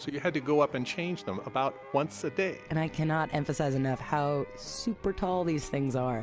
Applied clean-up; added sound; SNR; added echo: none; none; none; none.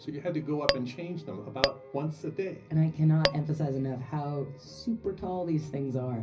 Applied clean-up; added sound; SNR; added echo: none; Tap / Glass; -1 dB; reverberation time 0.4 s.